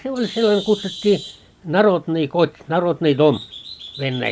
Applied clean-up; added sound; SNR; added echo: none; Bird; 18 dB; none.